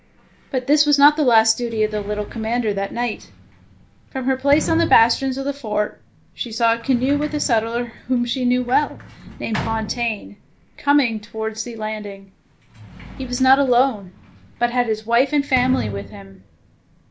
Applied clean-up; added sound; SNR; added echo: none; Sliding door; 15 dB; none.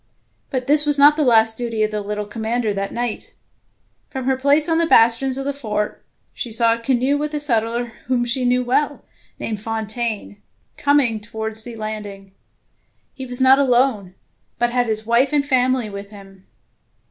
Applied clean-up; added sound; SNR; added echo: none; none; none; none.